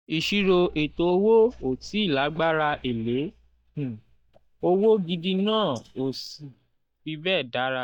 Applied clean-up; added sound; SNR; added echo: neural mask model DeepFilterNet 3.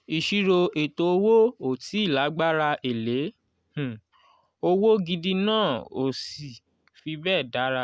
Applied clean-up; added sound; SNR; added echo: none; none; none; none.